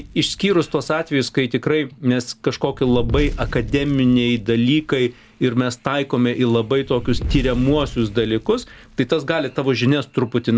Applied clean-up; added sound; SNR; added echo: none; Fire; 12 dB; none.